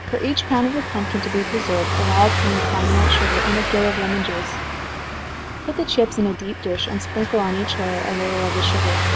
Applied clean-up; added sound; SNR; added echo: none; Car passing by / Engine; 0 dB; none.